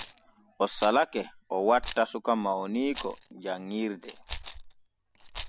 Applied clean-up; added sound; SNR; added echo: none; Rattle; 9 dB; none.